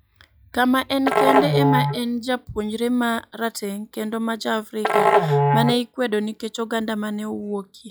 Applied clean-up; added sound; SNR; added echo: classical method log-MMSE.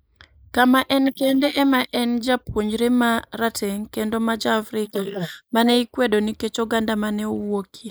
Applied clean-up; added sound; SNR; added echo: neural mask model Resemble Enhance denoiser.